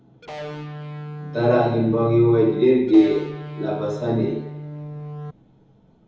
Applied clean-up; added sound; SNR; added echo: none; Electric guitar; 12 dB; reverberation time 2.1 s.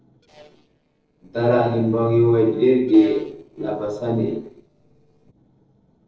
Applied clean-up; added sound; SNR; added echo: neural separator model SepFormer DNS4.